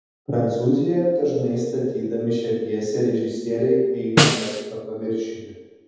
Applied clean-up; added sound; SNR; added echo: none; Snare drum; 0 dB; reverberation time 1.2 s.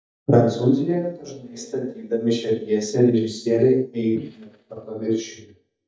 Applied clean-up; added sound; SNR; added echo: neural mask model DeepFilterNet 3.